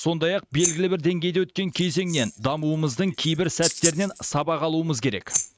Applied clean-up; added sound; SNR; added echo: neural mask model RNNoise.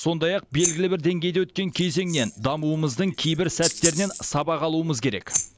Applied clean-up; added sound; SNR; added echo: none; Rattle (instrument); 8 dB; none.